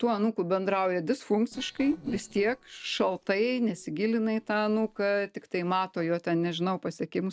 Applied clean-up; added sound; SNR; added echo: neural separator model SepFormer DNS4.